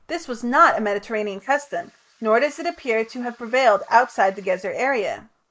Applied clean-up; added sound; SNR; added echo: neural mask model Resemble Enhance denoiser.